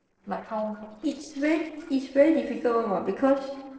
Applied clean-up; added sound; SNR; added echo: neural separator model SepFormer DNS4.